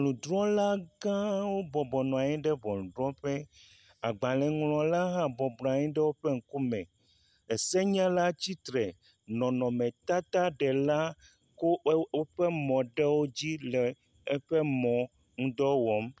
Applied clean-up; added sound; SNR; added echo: none; none; none; none.